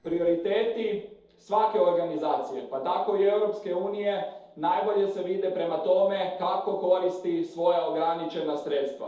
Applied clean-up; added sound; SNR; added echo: neural separator model SepFormer DNS4.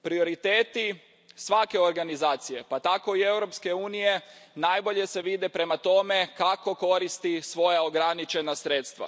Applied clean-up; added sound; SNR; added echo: none; none; none; none.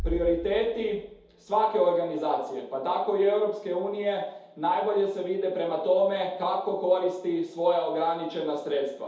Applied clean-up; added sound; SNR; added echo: none; Bass drum; 18 dB; reverberation time 0.8 s.